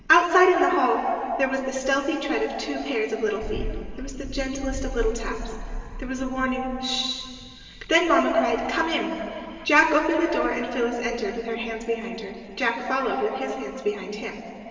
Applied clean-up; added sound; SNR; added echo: none; Thunder; 13 dB; reverberation time 2.8 s.